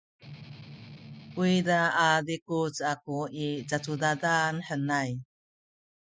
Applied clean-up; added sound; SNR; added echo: classical method Wiener filter.